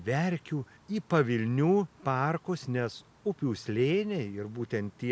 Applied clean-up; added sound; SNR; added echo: none; none; none; none.